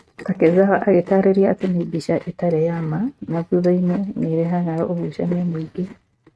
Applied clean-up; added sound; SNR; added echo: neural mask model RNNoise.